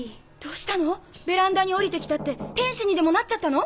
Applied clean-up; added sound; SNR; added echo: none; Tambourine + Knock; 13 dB; none.